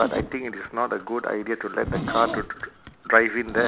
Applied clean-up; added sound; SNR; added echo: none; Zipper (clothing); 10 dB; none.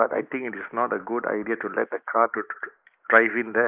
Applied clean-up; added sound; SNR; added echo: neural mask model Resemble Enhance denoiser.